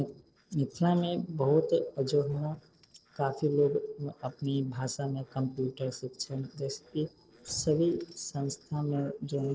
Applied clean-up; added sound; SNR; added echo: neural separator model SepFormer DNS4.